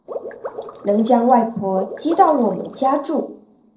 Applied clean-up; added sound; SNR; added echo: neural separator model SepFormer DNS4.